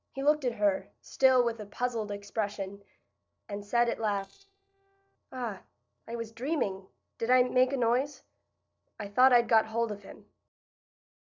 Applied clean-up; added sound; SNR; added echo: neural separator model SepFormer DNS4.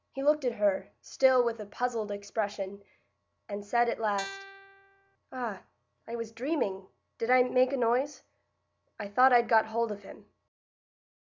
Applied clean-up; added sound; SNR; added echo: none; Guitar; 13 dB; none.